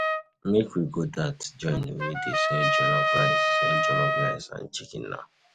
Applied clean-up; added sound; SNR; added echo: none; Trumpet; -3 dB; none.